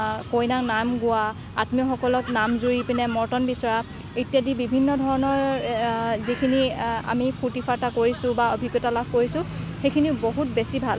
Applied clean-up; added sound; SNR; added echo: none; Bird; 15 dB; none.